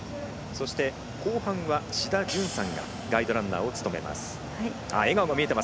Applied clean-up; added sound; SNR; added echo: none; Hi-hat; 16 dB; none.